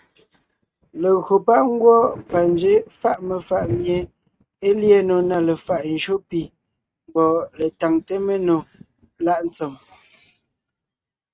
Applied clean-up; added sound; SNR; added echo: neural mask model RNNoise.